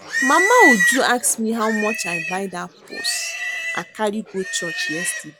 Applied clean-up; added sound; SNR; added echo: none; Livestock, farm animals, working animals; 2 dB; none.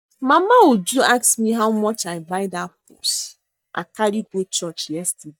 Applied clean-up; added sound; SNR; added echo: neural mask model DeepFilterNet 3.